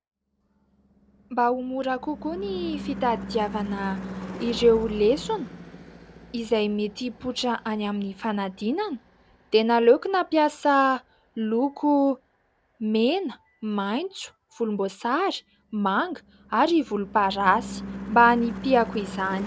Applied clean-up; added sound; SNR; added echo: none; Car passing by / Engine / Truck; 15 dB; none.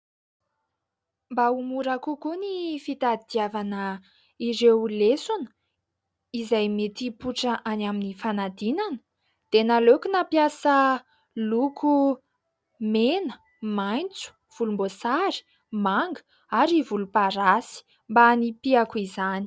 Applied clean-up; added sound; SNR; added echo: none; none; none; none.